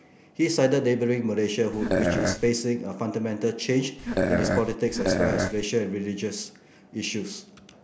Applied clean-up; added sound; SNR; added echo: none; Burping, eructation; -1 dB; none.